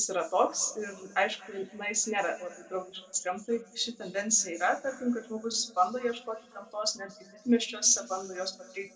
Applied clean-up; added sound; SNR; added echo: none; none; none; reverberation time 1.9 s.